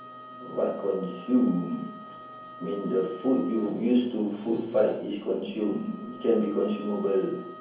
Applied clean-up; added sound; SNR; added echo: none; Wind instrument, woodwind instrument; 18 dB; reverberation time 0.7 s.